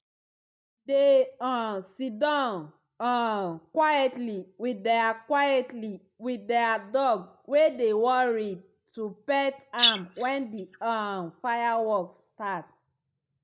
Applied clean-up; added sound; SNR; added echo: neural mask model DeepFilterNet 3.